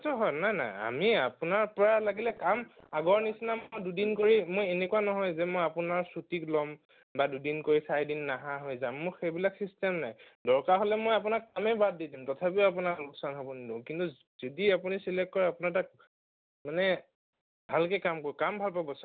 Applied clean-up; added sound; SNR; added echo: none; none; none; none.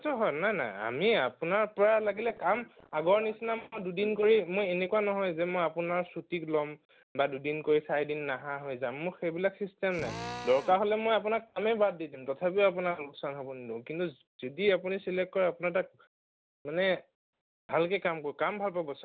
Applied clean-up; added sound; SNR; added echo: none; Drill; 12 dB; none.